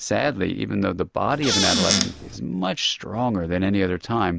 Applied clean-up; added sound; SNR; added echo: none; Squeak / Cupboard open or close; -1 dB; none.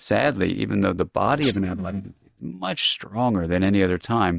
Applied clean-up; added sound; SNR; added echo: neural mask model DeepFilterNet 3.